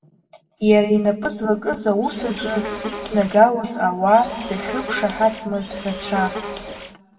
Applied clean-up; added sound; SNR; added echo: none; Insect; 11 dB; reverberation time 1.3 s.